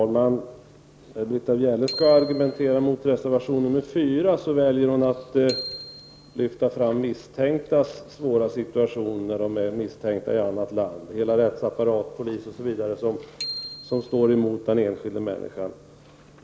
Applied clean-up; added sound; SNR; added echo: none; Bicycle bell; 17 dB; none.